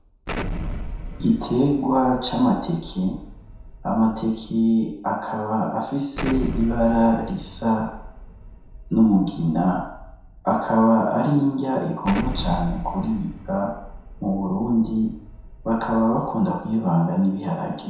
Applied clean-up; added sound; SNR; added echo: none; Explosion; 12 dB; reverberation time 0.7 s.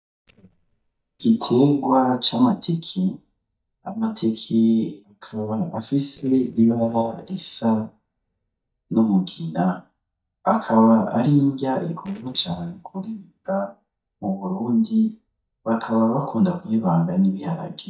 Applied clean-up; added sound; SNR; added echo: neural mask model DeepFilterNet 3.